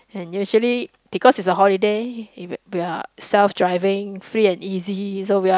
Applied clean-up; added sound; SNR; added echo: none; none; none; none.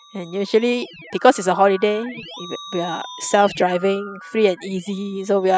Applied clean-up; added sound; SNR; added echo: classical method spectral subtraction.